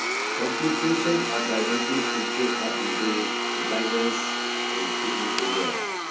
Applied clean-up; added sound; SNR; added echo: none; Domestic sounds, home sounds; -3 dB; reverberation time 0.6 s.